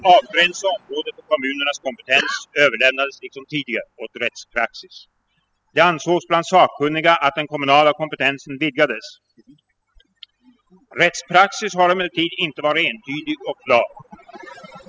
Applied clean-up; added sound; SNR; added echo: classical method spectral subtraction.